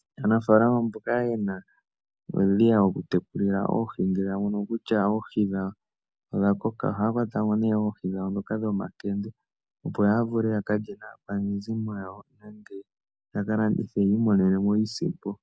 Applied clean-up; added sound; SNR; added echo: none; none; none; none.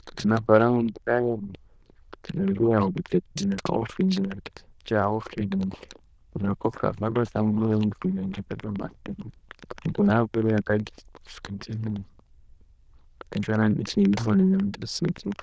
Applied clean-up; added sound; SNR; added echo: neural diffusion model UNIVERSE++.